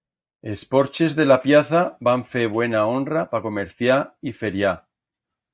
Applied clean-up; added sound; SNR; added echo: neural mask model DeepFilterNet 3.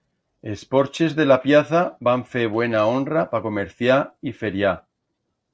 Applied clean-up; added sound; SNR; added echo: neural separator model SepFormer DNS4.